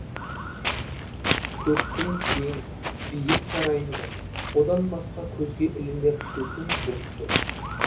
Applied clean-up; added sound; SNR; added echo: none; Walk, footsteps; 1 dB; reverberation time 0.5 s.